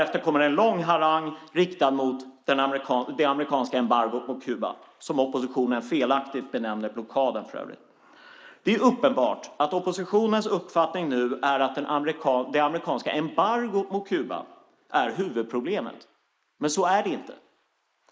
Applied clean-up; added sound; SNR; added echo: neural mask model Resemble Enhance denoiser.